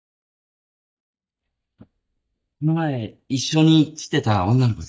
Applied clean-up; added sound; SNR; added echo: neural mask model DeepFilterNet 3.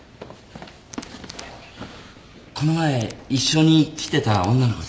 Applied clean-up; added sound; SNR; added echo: none; Tools; 19 dB; none.